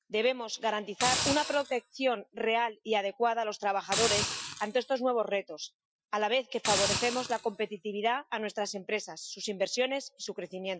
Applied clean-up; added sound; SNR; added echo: classical method Wiener filter.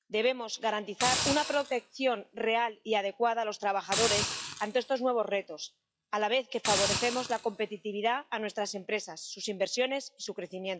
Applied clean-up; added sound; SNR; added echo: classical method log-MMSE.